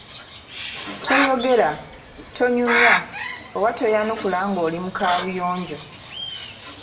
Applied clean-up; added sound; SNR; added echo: none; Bird; 4 dB; reverberation time 0.6 s.